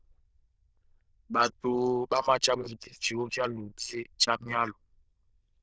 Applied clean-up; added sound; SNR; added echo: neural diffusion model UNIVERSE++.